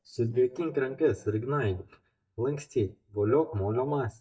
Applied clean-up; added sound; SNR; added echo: neural mask model DeepFilterNet 3.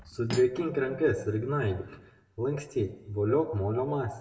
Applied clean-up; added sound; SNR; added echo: none; Cutlery, silverware; 15 dB; reverberation time 0.6 s.